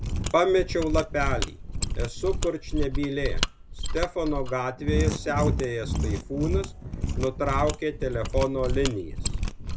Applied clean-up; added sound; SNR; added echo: none; Mechanisms; 0 dB; none.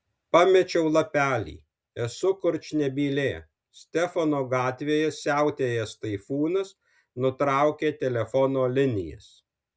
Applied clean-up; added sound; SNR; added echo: none; none; none; none.